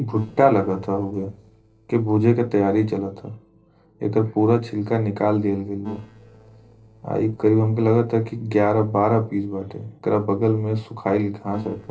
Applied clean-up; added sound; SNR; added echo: neural separator model SepFormer DNS4.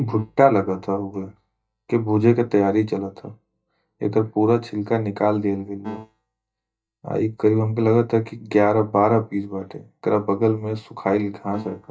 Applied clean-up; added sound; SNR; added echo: neural mask model DeepFilterNet 3.